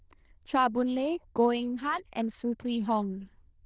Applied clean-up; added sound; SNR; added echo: neural diffusion model UNIVERSE++.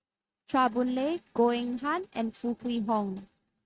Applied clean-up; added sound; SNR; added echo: neural mask model RNNoise.